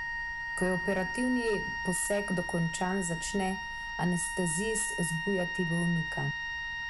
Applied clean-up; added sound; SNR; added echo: none; Wind instrument, woodwind instrument; 3 dB; none.